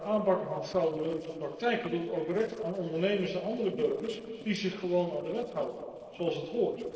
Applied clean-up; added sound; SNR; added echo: neural separator model SepFormer DNS4.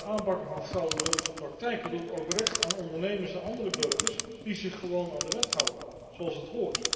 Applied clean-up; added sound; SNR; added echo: none; Clock; 1 dB; reverberation time 2.5 s.